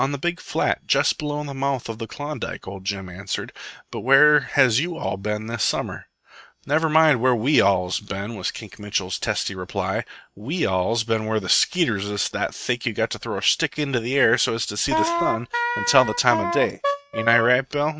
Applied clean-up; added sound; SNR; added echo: neural mask model RNNoise.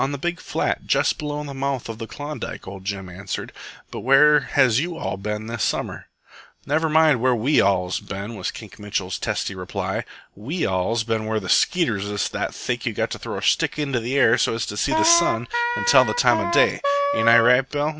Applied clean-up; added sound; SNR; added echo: none; Wind instrument, woodwind instrument; 1 dB; none.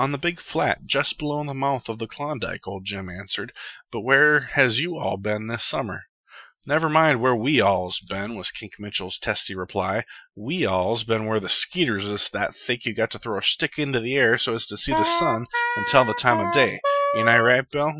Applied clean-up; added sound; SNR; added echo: classical method Wiener filter.